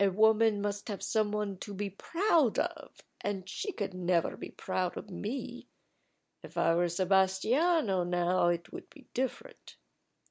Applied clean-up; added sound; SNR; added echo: none; none; none; none.